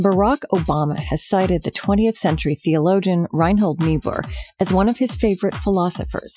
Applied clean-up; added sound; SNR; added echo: classical method Wiener filter.